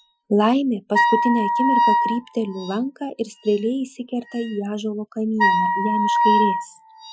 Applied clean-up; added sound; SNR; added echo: classical method Wiener filter.